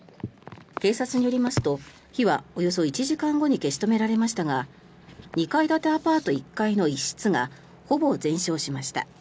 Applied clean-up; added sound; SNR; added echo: none; none; none; none.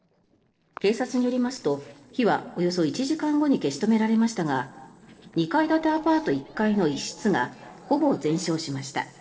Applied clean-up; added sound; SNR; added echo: neural separator model SepFormer DNS4.